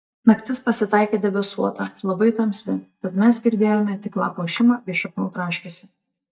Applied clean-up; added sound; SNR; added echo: neural mask model DeepFilterNet 3.